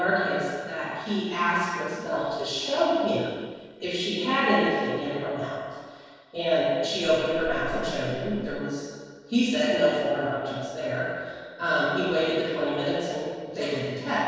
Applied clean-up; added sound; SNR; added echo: neural separator model SepFormer DNS4.